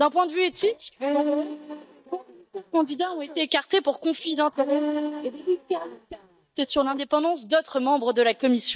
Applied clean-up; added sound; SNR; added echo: neural mask model DeepFilterNet 3.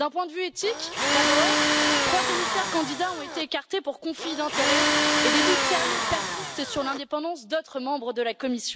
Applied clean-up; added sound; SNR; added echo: none; Tools; -4 dB; none.